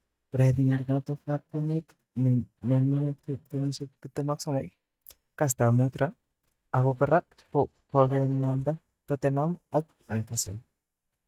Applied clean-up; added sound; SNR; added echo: neural mask model DeepFilterNet 3.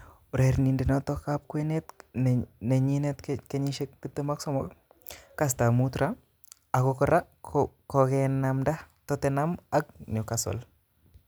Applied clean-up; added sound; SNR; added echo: none; none; none; none.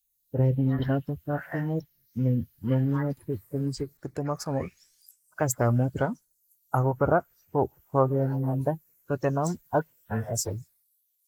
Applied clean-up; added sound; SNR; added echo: neural mask model Resemble Enhance denoiser.